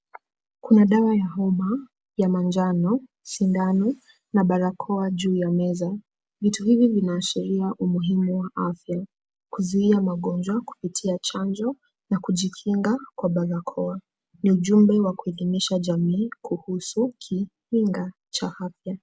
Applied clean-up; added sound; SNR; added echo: none; none; none; none.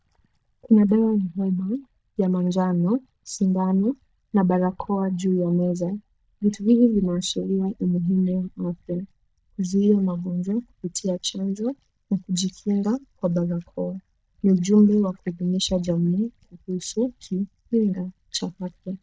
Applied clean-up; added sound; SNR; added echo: neural mask model DeepFilterNet 3.